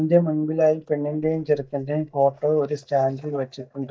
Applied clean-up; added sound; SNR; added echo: neural mask model DeepFilterNet 3.